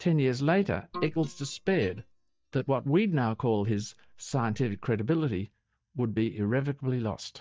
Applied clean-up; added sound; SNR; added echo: neural mask model DeepFilterNet 3.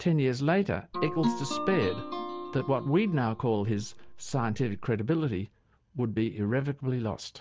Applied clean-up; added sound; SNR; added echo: none; Guitar; 7 dB; none.